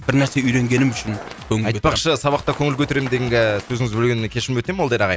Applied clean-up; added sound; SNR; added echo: none; Run; 16 dB; none.